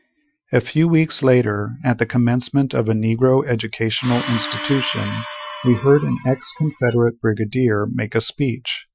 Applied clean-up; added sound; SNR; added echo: classical method Wiener filter.